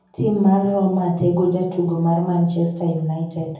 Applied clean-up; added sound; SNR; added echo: none; none; none; reverberation time 0.7 s.